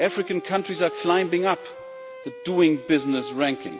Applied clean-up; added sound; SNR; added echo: none; Wind instrument, woodwind instrument; 13 dB; none.